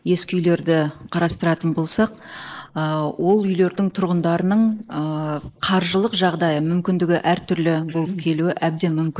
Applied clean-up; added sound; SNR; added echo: neural mask model Resemble Enhance denoiser.